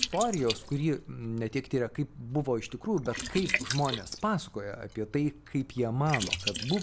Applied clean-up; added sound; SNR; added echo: none; Liquid; 7 dB; none.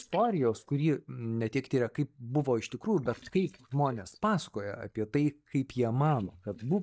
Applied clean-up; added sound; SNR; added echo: neural mask model DeepFilterNet 3.